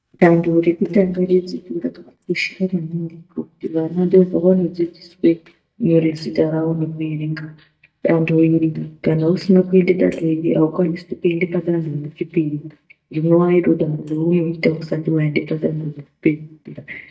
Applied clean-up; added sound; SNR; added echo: neural mask model DeepFilterNet 3.